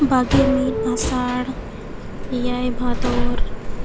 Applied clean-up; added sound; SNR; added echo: none; Subway, metro, underground; -1 dB; none.